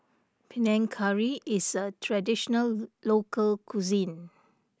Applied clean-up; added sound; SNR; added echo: none; none; none; none.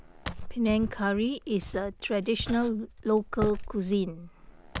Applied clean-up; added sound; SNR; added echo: none; Walk, footsteps; 10 dB; none.